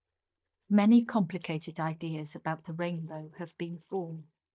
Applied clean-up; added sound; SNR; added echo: neural mask model DeepFilterNet 3.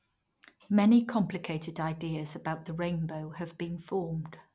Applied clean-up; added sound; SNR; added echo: none; none; none; none.